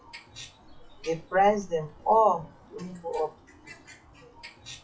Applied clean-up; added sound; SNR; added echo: classical method WPE with log-MMSE.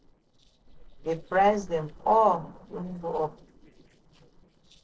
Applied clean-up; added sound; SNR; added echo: neural separator model SepFormer DNS4.